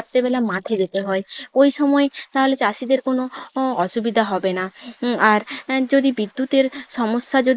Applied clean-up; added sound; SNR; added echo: neural mask model Resemble Enhance denoiser.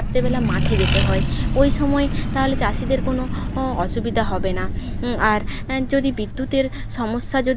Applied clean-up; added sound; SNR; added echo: none; Accelerating, revving, vroom; 0 dB; none.